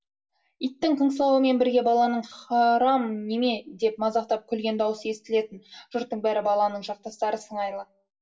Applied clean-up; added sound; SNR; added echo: none; none; none; reverberation time 0.2 s.